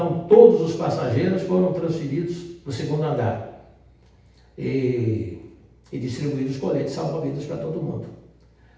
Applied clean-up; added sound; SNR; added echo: none; none; none; reverberation time 0.9 s.